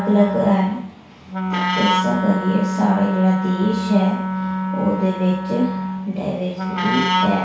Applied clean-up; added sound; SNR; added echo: none; Wind instrument, woodwind instrument; 1 dB; reverberation time 0.6 s.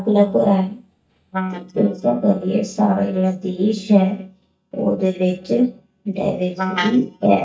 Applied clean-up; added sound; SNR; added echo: neural mask model DeepFilterNet 3.